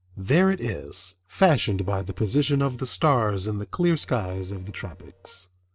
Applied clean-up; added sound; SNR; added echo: neural separator model SepFormer DNS4.